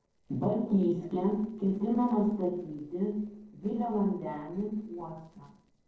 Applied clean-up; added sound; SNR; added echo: neural separator model SepFormer DNS4.